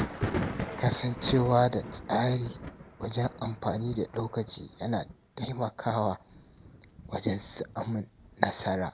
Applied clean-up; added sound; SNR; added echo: none; Thunder; 9 dB; none.